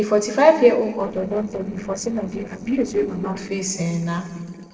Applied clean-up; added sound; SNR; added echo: neural separator model SepFormer DNS4.